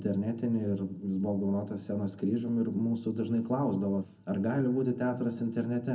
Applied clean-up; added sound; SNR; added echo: none; none; none; reverberation time 0.4 s.